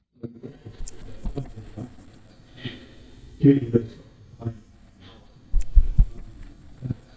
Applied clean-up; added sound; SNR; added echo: neural mask model DeepFilterNet 3.